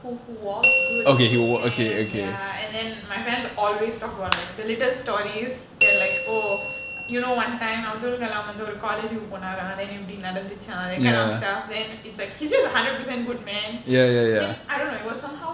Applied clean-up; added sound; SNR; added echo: none; Bell; -1 dB; none.